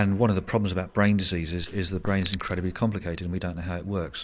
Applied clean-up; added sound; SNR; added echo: neural mask model Resemble Enhance denoiser.